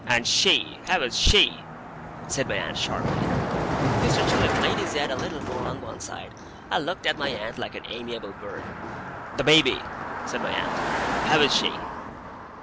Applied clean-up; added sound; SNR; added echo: none; Car passing by; 2 dB; none.